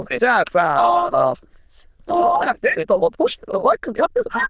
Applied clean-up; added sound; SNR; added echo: neural diffusion model UNIVERSE++.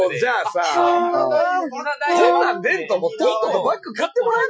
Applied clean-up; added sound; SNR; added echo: classical method Wiener filter.